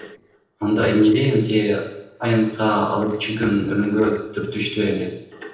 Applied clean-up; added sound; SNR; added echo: neural separator model SepFormer DNS4.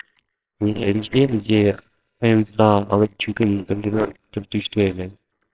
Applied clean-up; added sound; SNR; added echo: neural separator model SepFormer WHAMR!.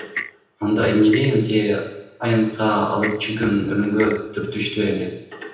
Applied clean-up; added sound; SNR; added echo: none; Clock; 15 dB; reverberation time 0.8 s.